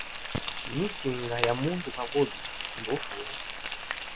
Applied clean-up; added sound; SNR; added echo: none; Frying (food); 2 dB; none.